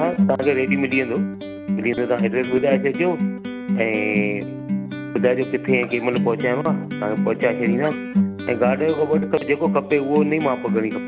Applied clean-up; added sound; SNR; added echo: none; Acoustic guitar; 3 dB; none.